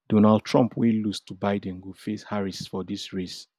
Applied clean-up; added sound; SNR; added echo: none; none; none; none.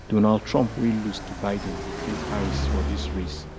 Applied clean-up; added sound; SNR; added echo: none; Car passing by; 4 dB; none.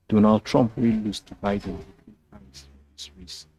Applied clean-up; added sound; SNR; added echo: neural mask model RNNoise.